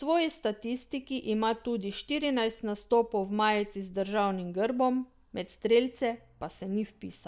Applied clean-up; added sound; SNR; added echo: none; none; none; none.